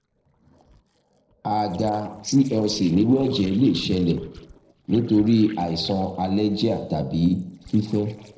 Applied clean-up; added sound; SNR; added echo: neural separator model SepFormer DNS4.